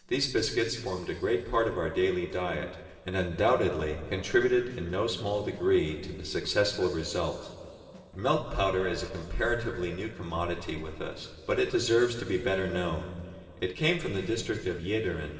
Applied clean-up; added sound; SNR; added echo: neural separator model SepFormer DNS4.